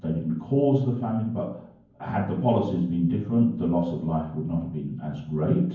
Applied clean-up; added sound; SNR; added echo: none; none; none; reverberation time 0.9 s.